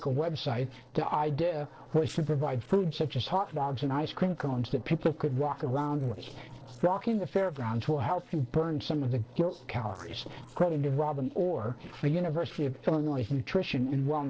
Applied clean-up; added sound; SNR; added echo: neural separator model SepFormer DNS4.